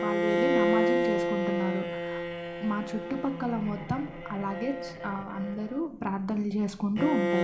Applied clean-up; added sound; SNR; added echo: none; Bowed string instrument; 0 dB; reverberation time 0.4 s.